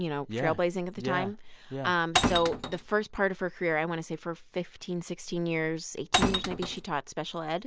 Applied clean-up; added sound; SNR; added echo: none; Glass; -1 dB; none.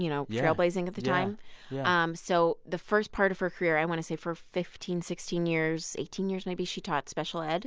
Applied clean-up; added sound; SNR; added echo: none; none; none; none.